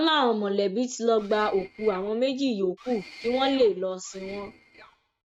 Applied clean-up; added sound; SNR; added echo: neural mask model RNNoise.